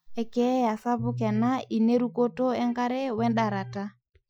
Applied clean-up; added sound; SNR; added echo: classical method Wiener filter.